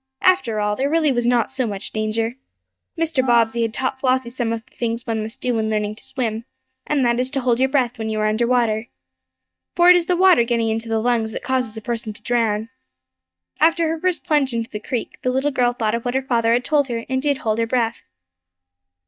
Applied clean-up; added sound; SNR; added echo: neural mask model DeepFilterNet 3.